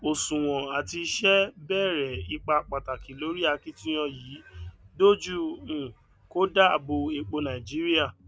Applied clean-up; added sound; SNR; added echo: none; none; none; none.